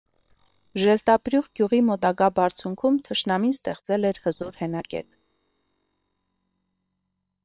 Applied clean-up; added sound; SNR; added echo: neural separator model SepFormer WHAM!.